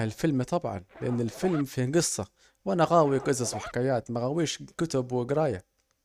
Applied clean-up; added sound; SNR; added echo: neural mask model RNNoise.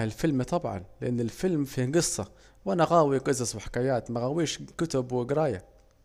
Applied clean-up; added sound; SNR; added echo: none; none; none; none.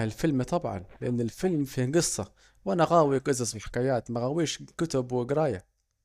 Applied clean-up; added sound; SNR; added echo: neural mask model DeepFilterNet 3.